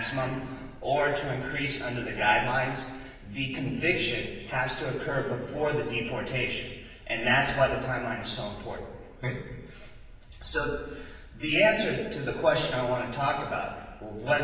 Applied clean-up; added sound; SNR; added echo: none; Brass instrument; 18 dB; reverberation time 1.1 s.